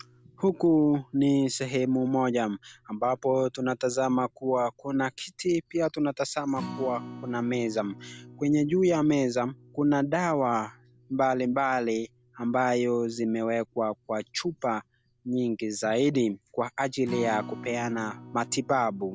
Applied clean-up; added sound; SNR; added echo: none; Acoustic guitar; 19 dB; none.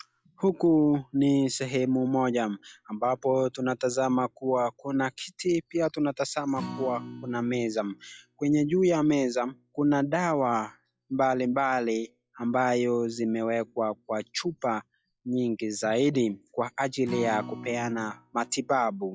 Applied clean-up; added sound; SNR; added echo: classical method log-MMSE.